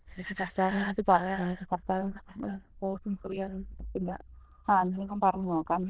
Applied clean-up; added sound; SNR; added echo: neural diffusion model UNIVERSE++.